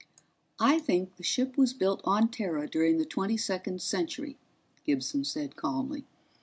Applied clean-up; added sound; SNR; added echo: none; none; none; none.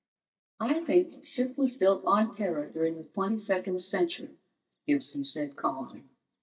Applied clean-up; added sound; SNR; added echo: neural mask model DeepFilterNet 3.